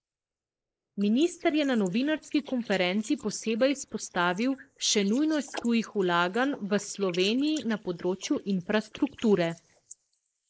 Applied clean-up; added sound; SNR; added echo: neural mask model Resemble Enhance denoiser.